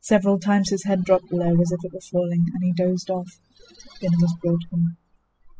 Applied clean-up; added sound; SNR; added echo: classical method spectral subtraction.